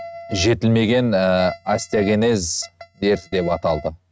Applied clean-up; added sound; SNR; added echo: neural mask model RNNoise.